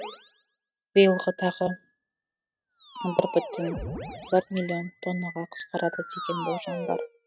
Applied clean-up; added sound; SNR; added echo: neural mask model RNNoise.